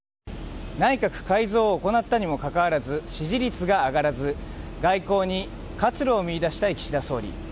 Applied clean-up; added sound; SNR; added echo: none; none; none; none.